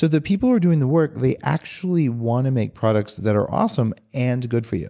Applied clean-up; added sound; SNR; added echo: none; none; none; none.